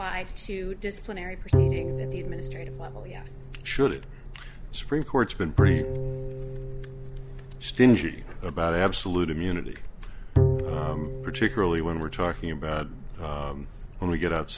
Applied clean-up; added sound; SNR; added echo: none; Bowed string instrument; 2 dB; none.